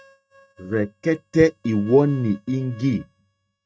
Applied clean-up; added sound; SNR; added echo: neural mask model RNNoise.